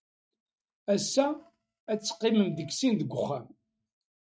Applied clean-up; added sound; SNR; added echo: neural mask model RNNoise.